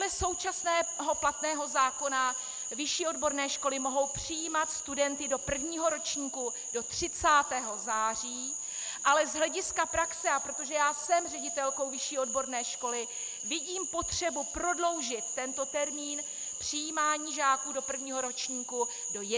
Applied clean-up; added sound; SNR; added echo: none; Frog; 5 dB; none.